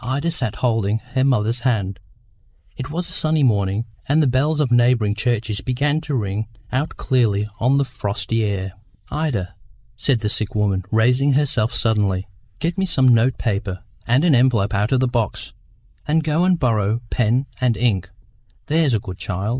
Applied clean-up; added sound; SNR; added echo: neural mask model Resemble Enhance denoiser.